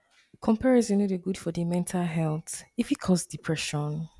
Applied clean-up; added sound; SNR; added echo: none; none; none; none.